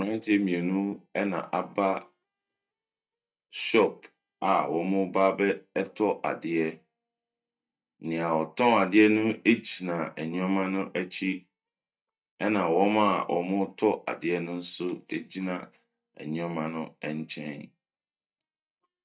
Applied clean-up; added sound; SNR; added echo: neural mask model DeepFilterNet 3.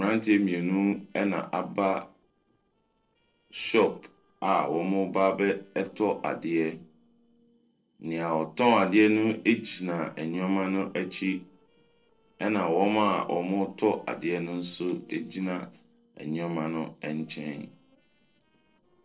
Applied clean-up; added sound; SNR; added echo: neural separator model SepFormer DNS4.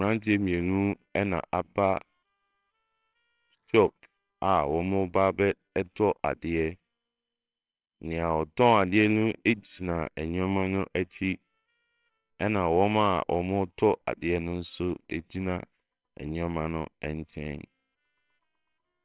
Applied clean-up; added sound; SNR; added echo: neural separator model SepFormer WHAMR!.